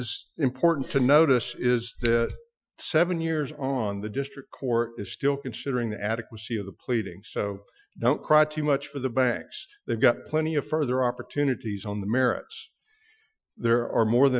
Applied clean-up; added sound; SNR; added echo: classical method Wiener filter.